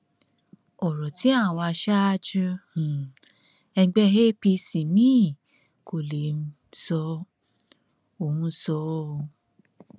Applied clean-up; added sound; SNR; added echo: none; none; none; none.